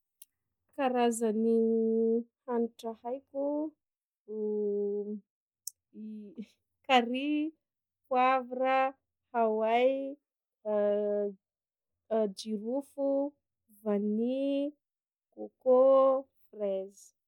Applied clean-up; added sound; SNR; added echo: neural mask model Resemble Enhance denoiser.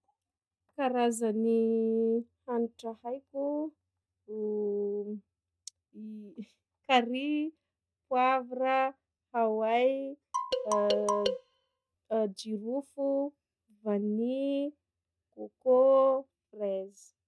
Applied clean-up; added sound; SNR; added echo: neural mask model RNNoise.